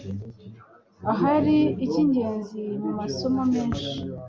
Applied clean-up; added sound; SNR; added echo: none; none; none; none.